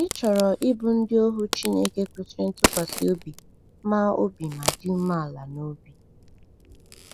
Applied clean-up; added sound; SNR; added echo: none; Crack; 7 dB; none.